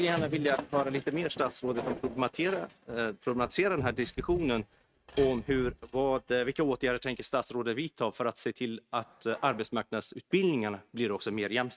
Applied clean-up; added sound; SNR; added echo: neural mask model RNNoise.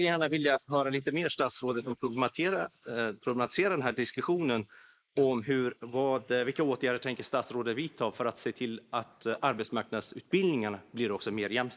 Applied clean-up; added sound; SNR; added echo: neural mask model Resemble Enhance denoiser.